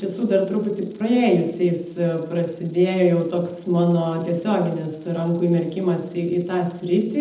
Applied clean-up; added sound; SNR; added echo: none; Insect; 7 dB; reverberation time 0.8 s.